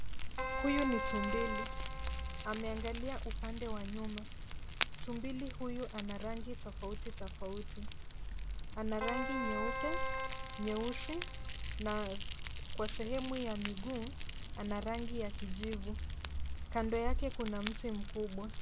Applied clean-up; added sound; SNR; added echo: none; Fire + Keyboard (musical); -3 dB; none.